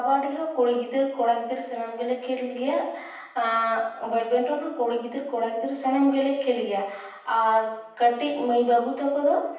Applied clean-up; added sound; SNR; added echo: none; none; none; reverberation time 0.9 s.